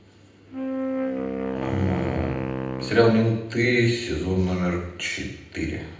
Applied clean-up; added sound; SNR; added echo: none; Wind instrument, woodwind instrument; 4 dB; reverberation time 0.8 s.